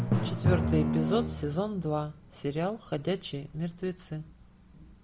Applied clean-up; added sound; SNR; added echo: none; Drum; 0 dB; none.